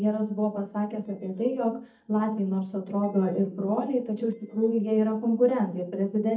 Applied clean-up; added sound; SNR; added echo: neural mask model DeepFilterNet 3.